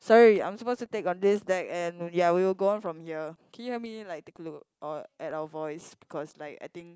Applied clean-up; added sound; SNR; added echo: neural mask model Resemble Enhance denoiser.